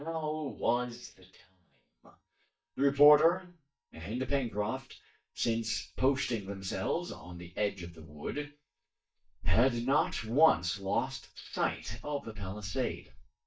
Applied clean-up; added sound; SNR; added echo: neural mask model DeepFilterNet 3.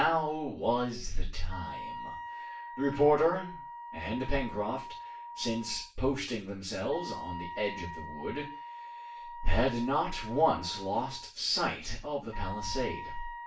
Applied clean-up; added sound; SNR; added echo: none; Wind instrument, woodwind instrument; 12 dB; reverberation time 0.3 s.